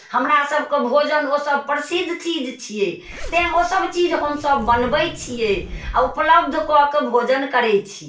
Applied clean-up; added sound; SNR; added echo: none; Zipper (clothing); 14 dB; reverberation time 0.3 s.